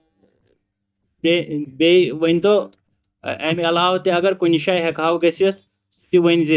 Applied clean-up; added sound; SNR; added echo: neural mask model DeepFilterNet 3.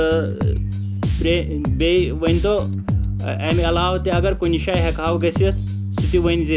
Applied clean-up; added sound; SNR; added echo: none; Bass guitar; 0 dB; none.